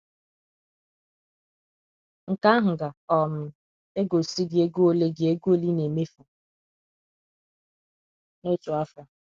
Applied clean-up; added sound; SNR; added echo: none; none; none; none.